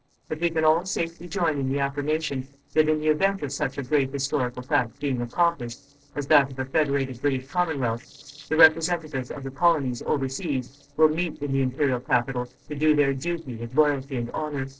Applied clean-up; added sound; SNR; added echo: neural separator model SepFormer DNS4.